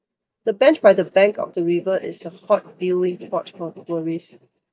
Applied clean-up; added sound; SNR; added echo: neural mask model DeepFilterNet 3.